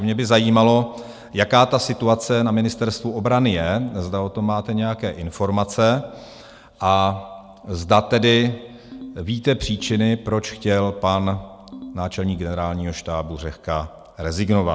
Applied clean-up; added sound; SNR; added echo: none; Ringtone; 20 dB; none.